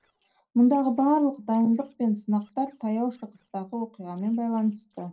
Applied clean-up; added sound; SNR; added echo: neural separator model SepFormer DNS4.